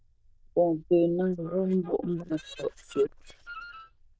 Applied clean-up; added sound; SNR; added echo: neural diffusion model UNIVERSE++.